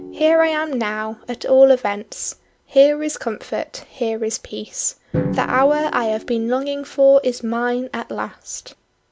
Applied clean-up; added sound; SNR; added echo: none; Drum; 14 dB; none.